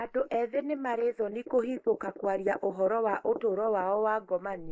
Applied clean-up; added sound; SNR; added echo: neural mask model Resemble Enhance denoiser.